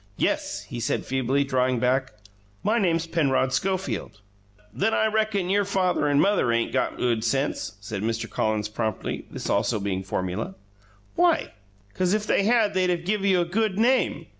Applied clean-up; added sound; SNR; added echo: none; none; none; none.